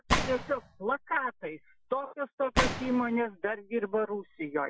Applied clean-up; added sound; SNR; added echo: classical method Wiener filter.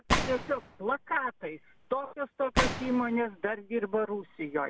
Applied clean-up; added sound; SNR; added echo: none; Gunshot, gunfire; 3 dB; none.